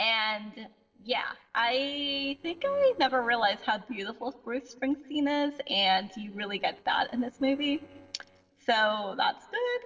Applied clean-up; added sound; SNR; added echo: neural separator model SepFormer DNS4.